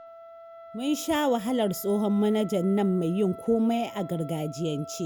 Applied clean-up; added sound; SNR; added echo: none; Wind instrument, woodwind instrument; 17 dB; none.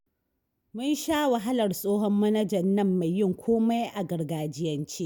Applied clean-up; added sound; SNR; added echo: none; none; none; none.